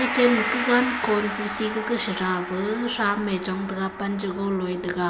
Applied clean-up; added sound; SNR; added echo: none; Gong; 7 dB; none.